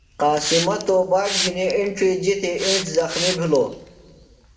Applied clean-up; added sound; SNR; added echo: none; Hiss; 8 dB; reverberation time 0.9 s.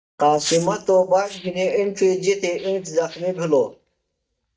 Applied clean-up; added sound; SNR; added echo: neural mask model DeepFilterNet 3.